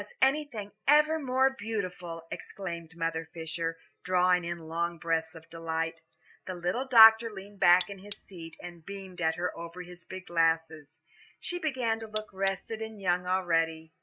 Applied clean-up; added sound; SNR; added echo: none; Cutlery, silverware; 5 dB; none.